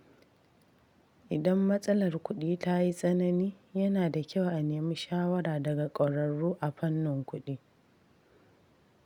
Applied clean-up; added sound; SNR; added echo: none; none; none; none.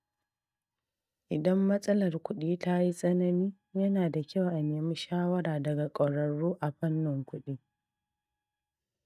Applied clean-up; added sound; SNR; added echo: neural mask model DeepFilterNet 3.